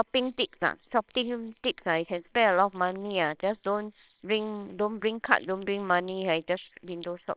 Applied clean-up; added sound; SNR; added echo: neural separator model SepFormer WHAMR!.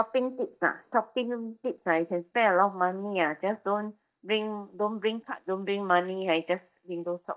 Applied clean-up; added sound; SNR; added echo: neural mask model DeepFilterNet 3.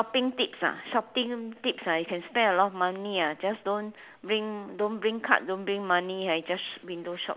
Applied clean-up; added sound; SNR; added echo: none; none; none; none.